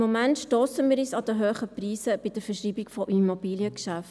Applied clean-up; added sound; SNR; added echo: none; none; none; none.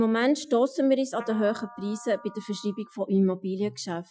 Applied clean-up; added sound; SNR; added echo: classical method Wiener filter.